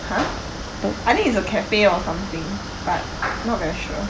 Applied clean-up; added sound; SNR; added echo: none; none; none; none.